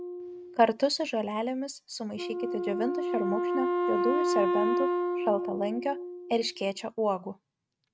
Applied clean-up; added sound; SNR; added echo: neural mask model RNNoise.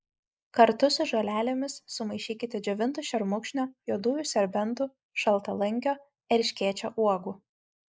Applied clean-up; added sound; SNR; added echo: neural mask model Resemble Enhance denoiser.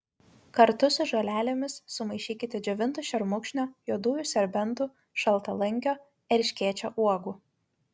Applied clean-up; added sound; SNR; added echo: none; none; none; none.